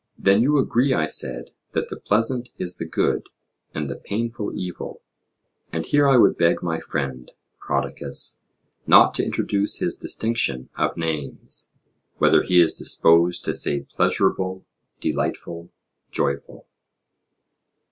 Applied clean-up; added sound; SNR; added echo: none; none; none; none.